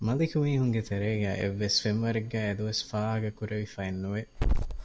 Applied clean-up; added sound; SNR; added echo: none; Growling / Hiss; 6 dB; none.